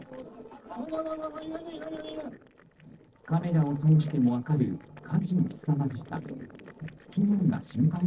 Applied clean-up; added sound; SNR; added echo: neural separator model SepFormer DNS4.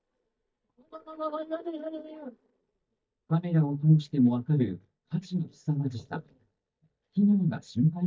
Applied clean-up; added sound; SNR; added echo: neural mask model DeepFilterNet 3.